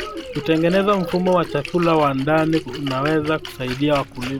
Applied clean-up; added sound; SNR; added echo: none; Splash, splatter; 15 dB; none.